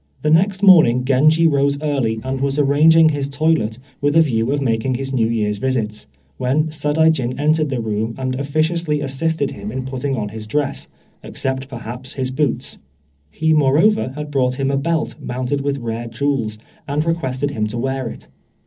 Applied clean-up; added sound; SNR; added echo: neural separator model SepFormer DNS4.